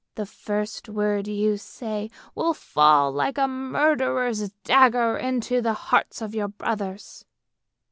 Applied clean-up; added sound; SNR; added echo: none; none; none; none.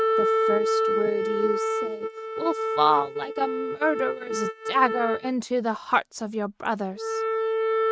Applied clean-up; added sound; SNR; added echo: neural mask model RNNoise.